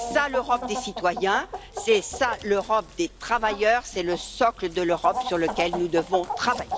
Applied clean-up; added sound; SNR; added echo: none; Chicken, rooster; 9 dB; none.